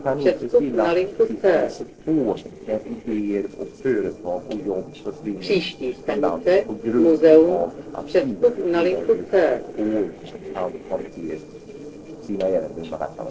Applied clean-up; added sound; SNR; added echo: neural separator model SepFormer DNS4.